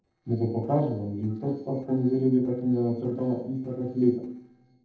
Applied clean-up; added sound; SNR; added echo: neural separator model SepFormer DNS4.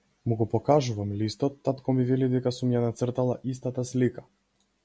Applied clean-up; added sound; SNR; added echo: none; none; none; none.